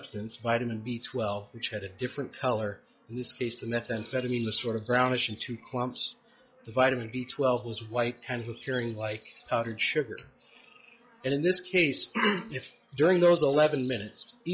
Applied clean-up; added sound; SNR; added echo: classical method log-MMSE.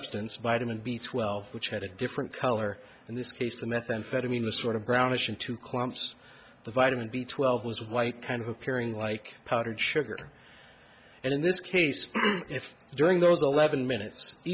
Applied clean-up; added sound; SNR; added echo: none; none; none; none.